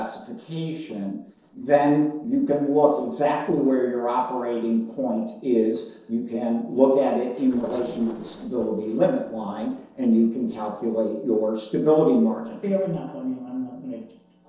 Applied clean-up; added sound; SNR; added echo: neural separator model SepFormer DNS4.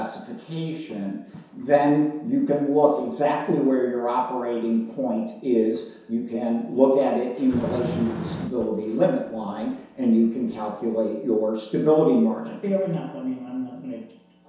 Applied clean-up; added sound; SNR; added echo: none; Fire; 12 dB; reverberation time 0.7 s.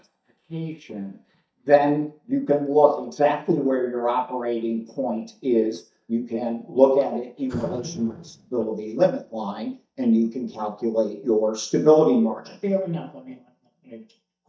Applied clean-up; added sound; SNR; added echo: neural mask model DeepFilterNet 3.